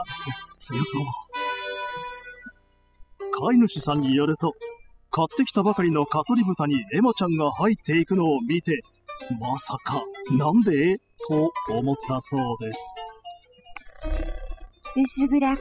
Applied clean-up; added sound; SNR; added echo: classical method spectral subtraction.